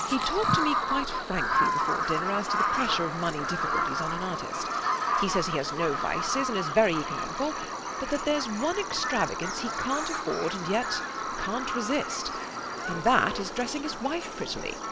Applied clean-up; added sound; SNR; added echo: none; Bird vocalization, bird call, bird song; 0 dB; none.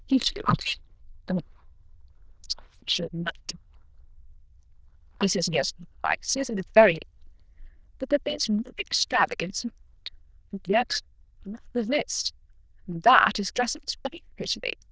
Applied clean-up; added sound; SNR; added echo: neural diffusion model UNIVERSE++.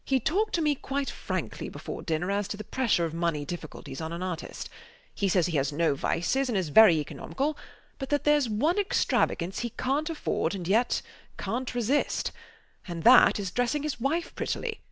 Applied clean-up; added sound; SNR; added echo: none; none; none; none.